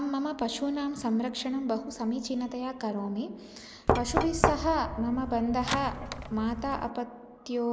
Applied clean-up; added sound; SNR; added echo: none; Knock; 0 dB; none.